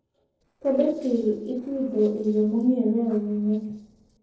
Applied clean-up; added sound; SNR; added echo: neural separator model SepFormer DNS4.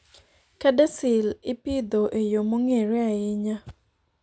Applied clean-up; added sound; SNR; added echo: none; none; none; none.